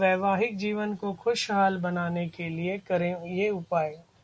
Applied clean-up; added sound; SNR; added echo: none; none; none; none.